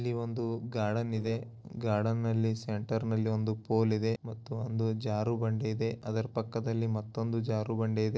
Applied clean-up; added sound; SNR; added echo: neural separator model SepFormer DNS4.